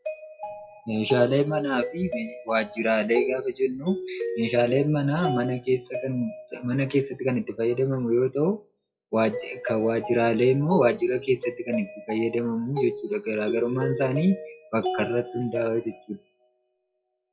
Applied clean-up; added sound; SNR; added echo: classical method WPE with log-MMSE.